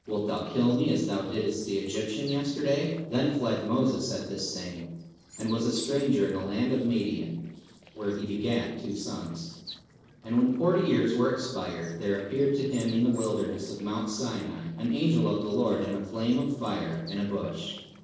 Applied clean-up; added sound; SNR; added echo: neural separator model SepFormer DNS4.